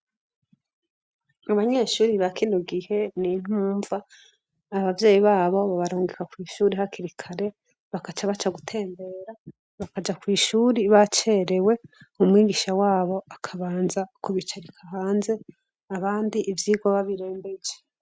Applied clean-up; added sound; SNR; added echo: neural mask model RNNoise.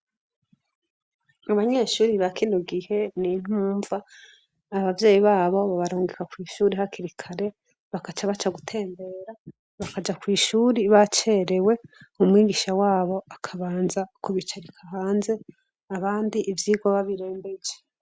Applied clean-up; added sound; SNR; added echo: none; Thump, thud; 19 dB; none.